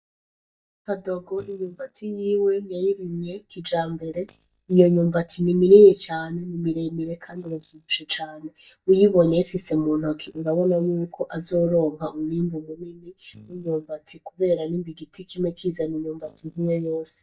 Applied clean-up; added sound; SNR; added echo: neural mask model DeepFilterNet 3.